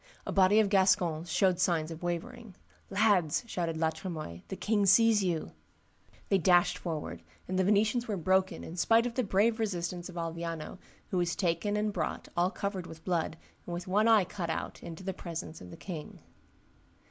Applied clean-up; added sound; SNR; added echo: none; none; none; none.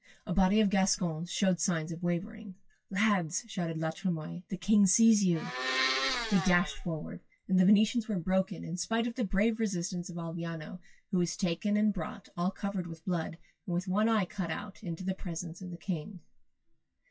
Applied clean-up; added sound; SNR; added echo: classical method WPE with log-MMSE.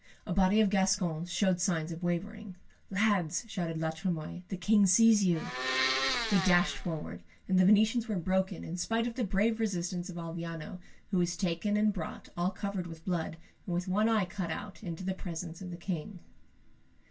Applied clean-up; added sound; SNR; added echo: none; Domestic sounds, home sounds; 3 dB; reverberation time 0.1 s.